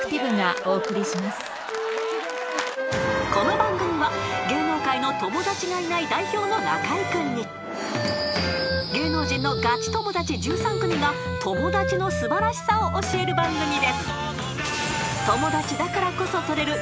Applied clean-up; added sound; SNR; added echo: none; Wind instrument, woodwind instrument; 5 dB; none.